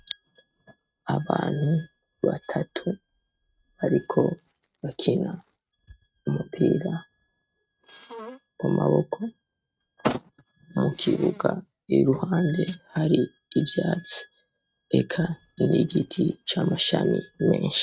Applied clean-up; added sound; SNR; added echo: neural mask model RNNoise.